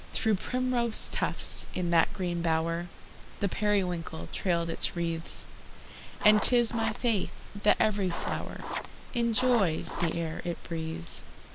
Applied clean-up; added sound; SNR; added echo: none; Writing; 10 dB; none.